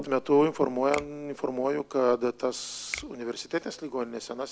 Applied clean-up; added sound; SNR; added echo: none; Finger snapping; 17 dB; none.